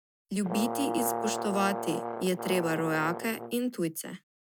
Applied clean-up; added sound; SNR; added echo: none; Brass instrument; 4 dB; none.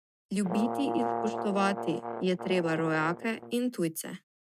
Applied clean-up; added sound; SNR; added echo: neural mask model RNNoise.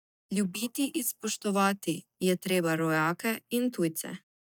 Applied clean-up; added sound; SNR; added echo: neural mask model DeepFilterNet 3.